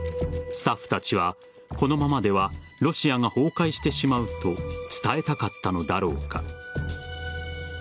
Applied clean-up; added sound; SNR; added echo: none; none; none; none.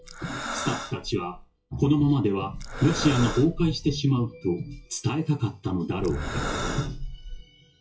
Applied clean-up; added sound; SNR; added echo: classical method WPE with log-MMSE.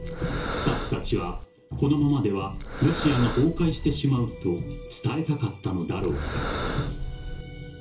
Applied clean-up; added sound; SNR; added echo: none; Breathing; 5 dB; reverberation time 0.3 s.